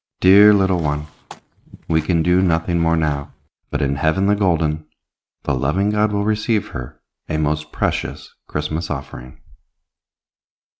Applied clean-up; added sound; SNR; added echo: neural mask model RNNoise.